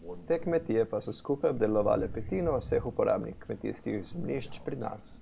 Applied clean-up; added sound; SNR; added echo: none; Crow; 11 dB; none.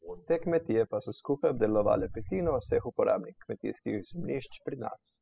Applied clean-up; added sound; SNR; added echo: classical method spectral subtraction.